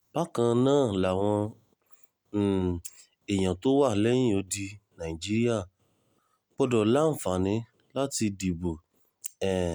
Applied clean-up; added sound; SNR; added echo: none; none; none; none.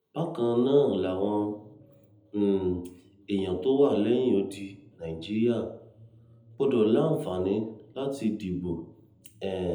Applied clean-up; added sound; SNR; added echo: none; none; none; reverberation time 0.8 s.